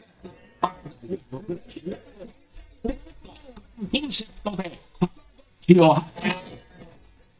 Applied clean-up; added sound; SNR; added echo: neural mask model DeepFilterNet 3.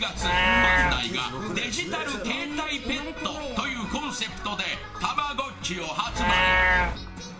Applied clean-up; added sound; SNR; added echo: none; Livestock, farm animals, working animals; -2 dB; reverberation time 0.4 s.